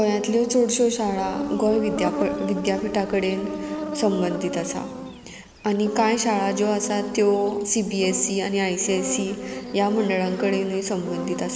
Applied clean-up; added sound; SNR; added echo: none; Insect; 9 dB; none.